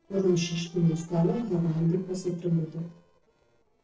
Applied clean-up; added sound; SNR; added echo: neural separator model SepFormer DNS4.